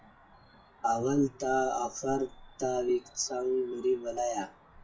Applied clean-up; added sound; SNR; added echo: classical method WPE with log-MMSE.